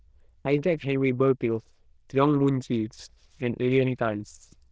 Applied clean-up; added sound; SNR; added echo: neural diffusion model UNIVERSE++.